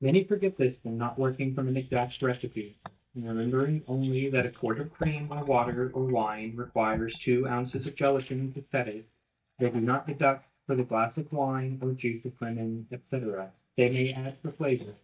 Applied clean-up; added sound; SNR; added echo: neural mask model DeepFilterNet 3.